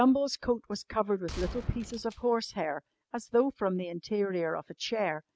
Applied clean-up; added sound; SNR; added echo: none; Gunshot, gunfire; 12 dB; none.